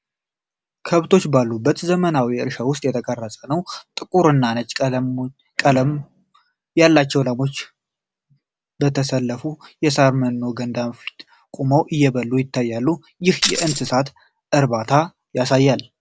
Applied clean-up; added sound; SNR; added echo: none; Tambourine; 2 dB; none.